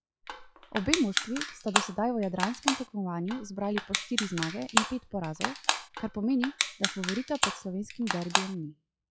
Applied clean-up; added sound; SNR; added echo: classical method log-MMSE.